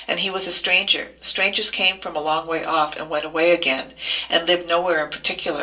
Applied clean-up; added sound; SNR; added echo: none; none; none; reverberation time 0.2 s.